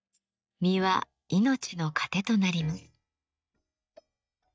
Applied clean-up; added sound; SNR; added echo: neural mask model DeepFilterNet 3.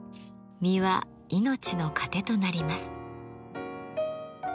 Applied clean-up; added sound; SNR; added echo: none; Tambourine; 18 dB; none.